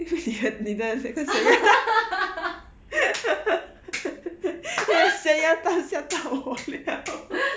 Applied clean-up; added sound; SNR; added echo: none; none; none; none.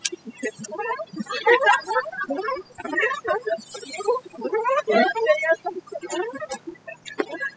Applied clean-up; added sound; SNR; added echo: classical method spectral subtraction.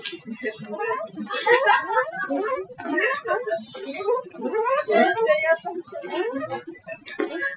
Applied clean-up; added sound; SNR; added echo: classical method Wiener filter.